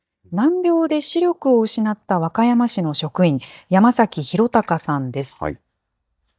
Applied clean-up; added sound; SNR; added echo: neural mask model DeepFilterNet 3.